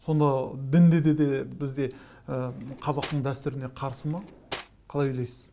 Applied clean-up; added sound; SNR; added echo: none; Cutlery, silverware; 17 dB; none.